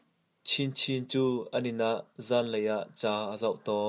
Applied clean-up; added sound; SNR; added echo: none; none; none; none.